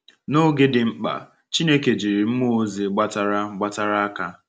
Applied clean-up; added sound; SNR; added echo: none; none; none; none.